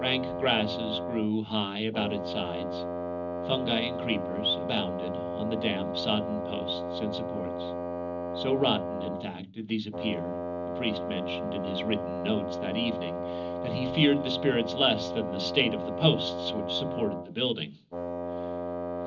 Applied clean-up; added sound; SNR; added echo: none; Wind instrument, woodwind instrument; 3 dB; reverberation time 0.4 s.